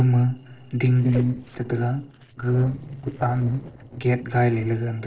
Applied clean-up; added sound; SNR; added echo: neural separator model SepFormer DNS4.